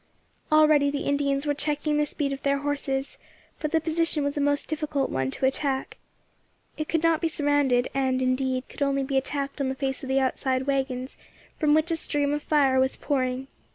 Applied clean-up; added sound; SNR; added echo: none; none; none; none.